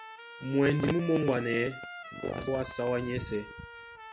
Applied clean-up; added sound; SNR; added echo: none; Trumpet; 15 dB; none.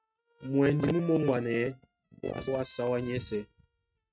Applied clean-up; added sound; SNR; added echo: neural mask model RNNoise.